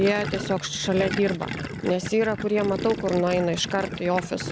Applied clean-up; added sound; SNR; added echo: none; Gurgling; 8 dB; none.